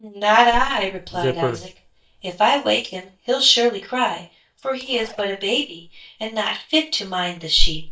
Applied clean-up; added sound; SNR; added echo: neural mask model DeepFilterNet 3.